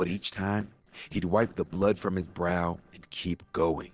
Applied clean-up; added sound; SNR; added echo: neural separator model SepFormer DNS4.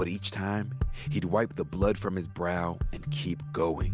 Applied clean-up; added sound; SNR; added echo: none; none; none; none.